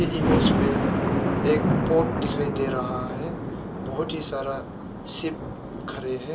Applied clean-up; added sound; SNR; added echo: none; Thunder; -3 dB; reverberation time 0.2 s.